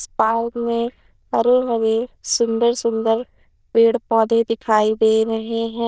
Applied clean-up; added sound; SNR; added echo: neural diffusion model UNIVERSE++.